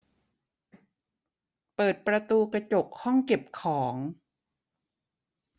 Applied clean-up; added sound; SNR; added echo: none; none; none; none.